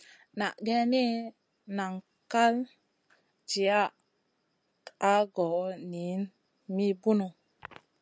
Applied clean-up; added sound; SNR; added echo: none; none; none; none.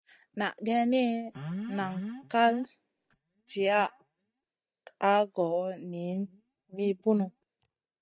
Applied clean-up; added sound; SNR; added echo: neural mask model DeepFilterNet 3.